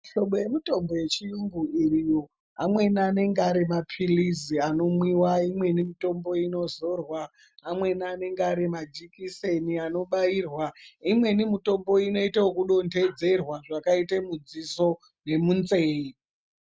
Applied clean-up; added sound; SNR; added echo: none; none; none; none.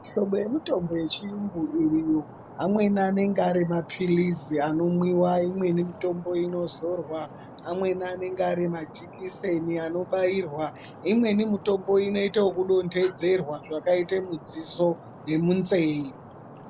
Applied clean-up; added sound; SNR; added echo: none; Stream; 18 dB; none.